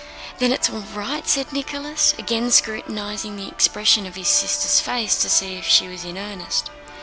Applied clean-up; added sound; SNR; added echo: none; Church bell; 17 dB; none.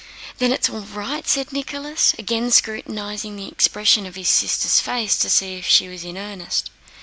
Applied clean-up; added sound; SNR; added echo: none; none; none; none.